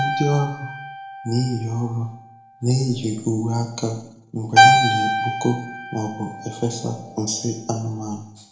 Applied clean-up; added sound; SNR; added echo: none; Keyboard (musical); -1 dB; reverberation time 0.6 s.